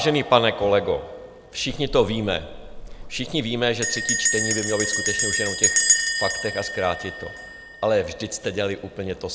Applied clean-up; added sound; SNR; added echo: none; Bell; 2 dB; none.